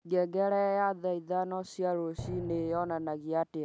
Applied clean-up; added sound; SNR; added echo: none; Drum; 11 dB; none.